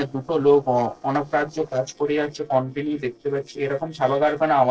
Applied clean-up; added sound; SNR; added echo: neural separator model SepFormer DNS4.